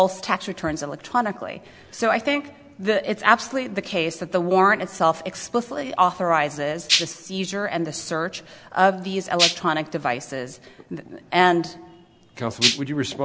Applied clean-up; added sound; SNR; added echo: none; Rattle (instrument); -3 dB; none.